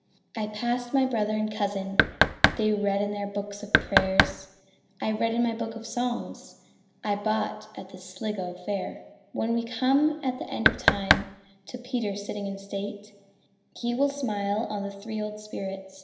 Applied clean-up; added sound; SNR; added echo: none; Knock; -4 dB; reverberation time 0.9 s.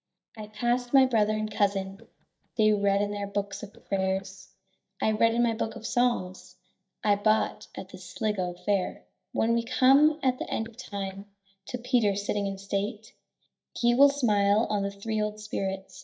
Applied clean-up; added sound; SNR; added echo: neural mask model DeepFilterNet 3.